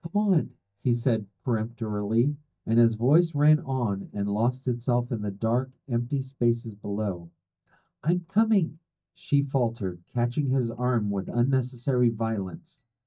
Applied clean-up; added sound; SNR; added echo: neural mask model DeepFilterNet 3.